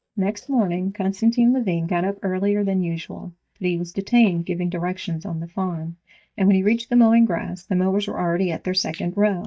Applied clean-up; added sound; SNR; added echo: neural mask model DeepFilterNet 3.